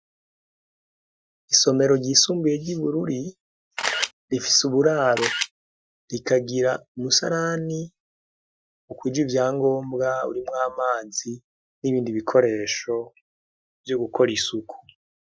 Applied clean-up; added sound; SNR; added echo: classical method Wiener filter.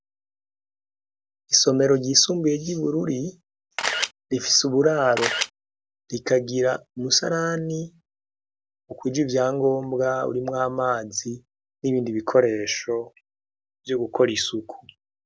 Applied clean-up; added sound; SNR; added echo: none; Camera; 0 dB; none.